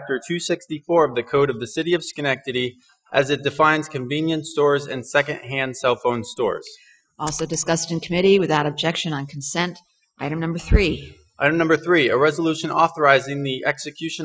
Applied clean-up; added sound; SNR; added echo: classical method Wiener filter.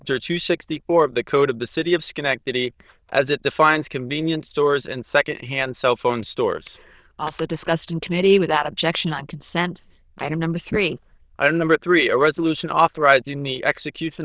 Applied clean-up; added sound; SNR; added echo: neural diffusion model UNIVERSE++.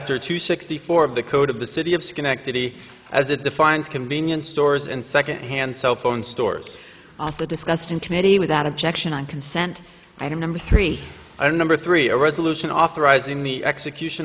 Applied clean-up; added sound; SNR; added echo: none; Splash, splatter; 18 dB; none.